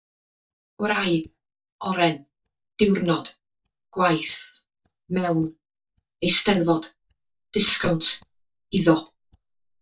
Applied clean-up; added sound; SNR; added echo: neural mask model DeepFilterNet 3.